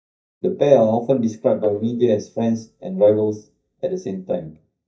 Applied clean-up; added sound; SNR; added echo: neural mask model DeepFilterNet 3.